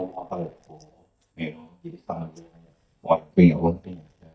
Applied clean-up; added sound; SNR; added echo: neural mask model DeepFilterNet 3.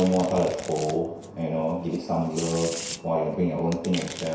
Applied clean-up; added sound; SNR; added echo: none; Domestic sounds, home sounds; 13 dB; reverberation time 0.7 s.